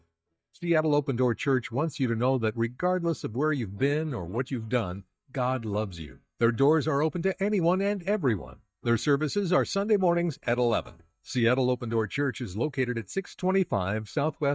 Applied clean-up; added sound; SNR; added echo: neural mask model DeepFilterNet 3.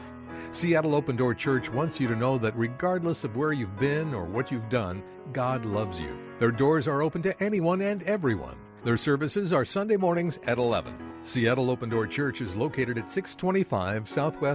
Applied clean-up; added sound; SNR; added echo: none; none; none; none.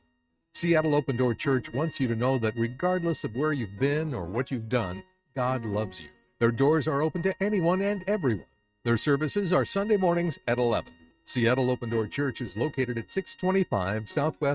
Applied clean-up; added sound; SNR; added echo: neural mask model RNNoise.